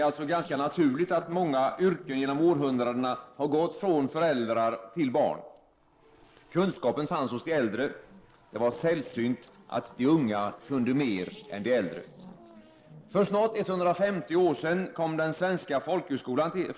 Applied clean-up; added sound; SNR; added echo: neural separator model SepFormer DNS4.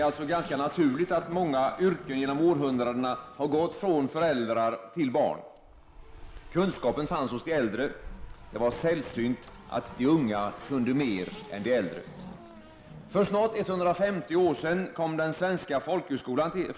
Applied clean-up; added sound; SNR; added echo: none; Race car, auto racing; 19 dB; none.